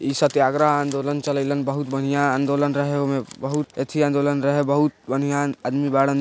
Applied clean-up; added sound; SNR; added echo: none; none; none; none.